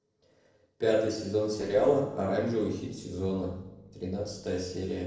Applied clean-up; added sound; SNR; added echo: neural separator model SepFormer DNS4.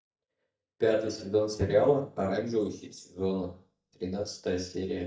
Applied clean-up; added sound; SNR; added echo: neural mask model DeepFilterNet 3.